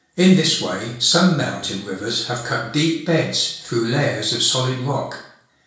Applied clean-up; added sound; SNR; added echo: none; none; none; reverberation time 0.6 s.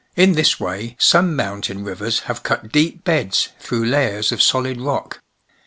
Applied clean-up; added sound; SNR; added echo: none; none; none; none.